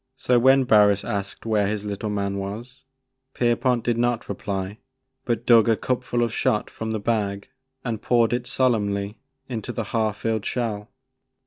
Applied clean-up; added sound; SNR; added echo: none; none; none; none.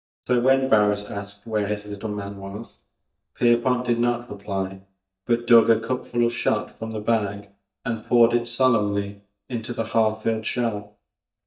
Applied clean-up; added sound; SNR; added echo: neural mask model DeepFilterNet 3.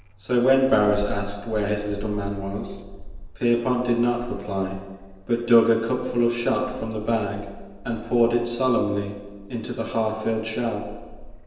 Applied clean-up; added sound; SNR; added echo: none; Frog; 13 dB; reverberation time 1.0 s.